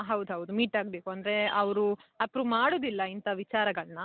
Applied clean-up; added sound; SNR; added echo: none; none; none; none.